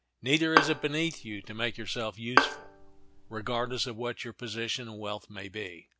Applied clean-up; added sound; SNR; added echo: none; Bowed string instrument; -2 dB; none.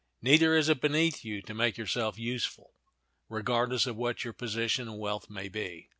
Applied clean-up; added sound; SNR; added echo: none; none; none; none.